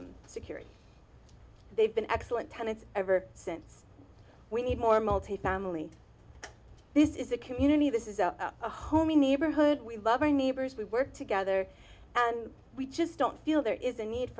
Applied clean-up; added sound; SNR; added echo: none; none; none; none.